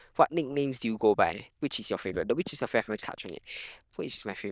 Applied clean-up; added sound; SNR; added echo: neural diffusion model UNIVERSE++.